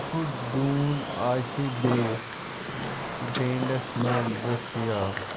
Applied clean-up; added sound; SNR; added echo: neural mask model Resemble Enhance denoiser.